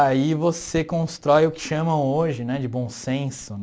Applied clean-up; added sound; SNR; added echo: none; none; none; none.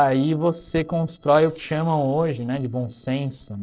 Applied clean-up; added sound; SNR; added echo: neural separator model SepFormer DNS4.